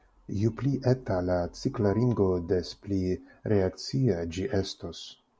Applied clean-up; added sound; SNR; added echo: none; none; none; none.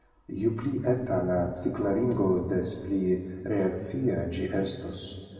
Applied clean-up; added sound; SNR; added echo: none; none; none; reverberation time 2.0 s.